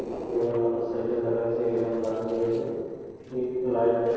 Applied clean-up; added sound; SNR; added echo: neural separator model SepFormer DNS4.